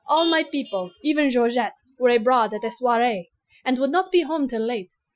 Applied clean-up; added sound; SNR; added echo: classical method Wiener filter.